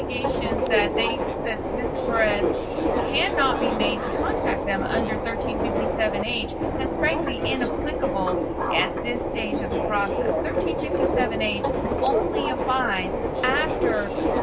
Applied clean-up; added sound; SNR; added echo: none; Subway, metro, underground; -4 dB; reverberation time 0.4 s.